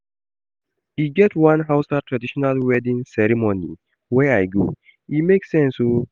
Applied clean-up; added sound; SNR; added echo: none; none; none; none.